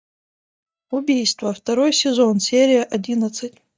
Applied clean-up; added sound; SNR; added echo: neural mask model DeepFilterNet 3.